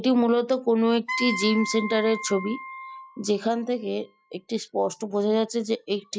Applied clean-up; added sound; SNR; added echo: classical method log-MMSE.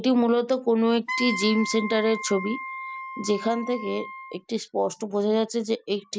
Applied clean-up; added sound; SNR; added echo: none; Wind instrument, woodwind instrument; 9 dB; none.